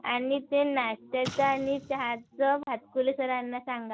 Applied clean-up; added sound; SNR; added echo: none; Explosion; 16 dB; none.